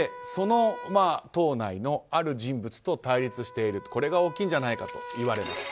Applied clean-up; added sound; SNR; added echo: none; Wind instrument, woodwind instrument; 16 dB; none.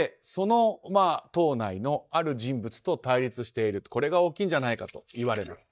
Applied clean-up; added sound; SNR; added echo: neural mask model DeepFilterNet 3.